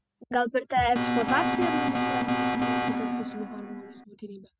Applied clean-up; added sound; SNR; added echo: none; Alarm; -3 dB; none.